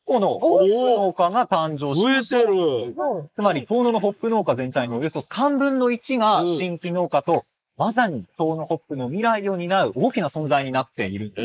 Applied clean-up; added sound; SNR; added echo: neural mask model Resemble Enhance denoiser.